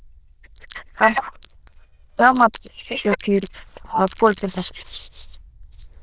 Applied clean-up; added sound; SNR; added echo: neural diffusion model UNIVERSE++.